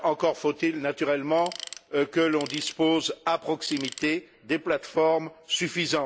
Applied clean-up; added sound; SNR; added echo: none; Tools; 15 dB; none.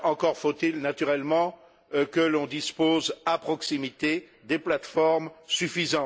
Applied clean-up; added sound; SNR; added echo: none; none; none; none.